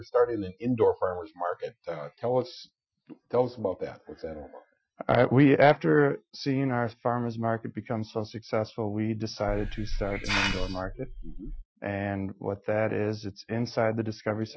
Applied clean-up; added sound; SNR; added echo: classical method Wiener filter.